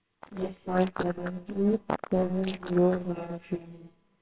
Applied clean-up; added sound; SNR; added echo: neural separator model SepFormer WHAMR!.